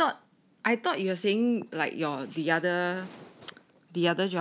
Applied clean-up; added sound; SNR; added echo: none; none; none; none.